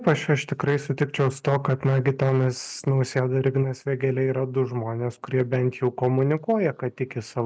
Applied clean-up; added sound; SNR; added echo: none; none; none; none.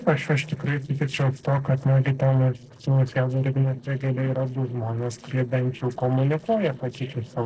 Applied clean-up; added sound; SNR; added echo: neural separator model SepFormer DNS4.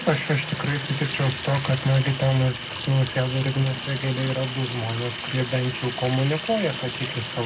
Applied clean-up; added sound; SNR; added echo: none; Sink (filling or washing) / Water tap, faucet; 6 dB; reverberation time 0.3 s.